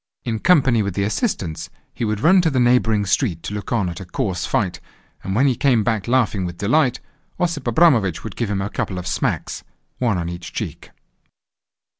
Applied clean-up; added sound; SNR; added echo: none; none; none; none.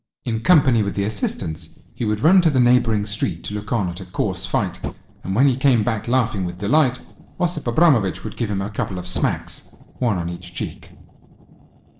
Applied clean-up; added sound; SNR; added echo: neural separator model SepFormer DNS4.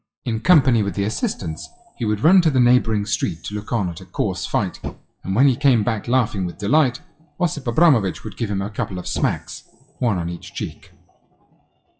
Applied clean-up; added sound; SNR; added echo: classical method WPE with log-MMSE.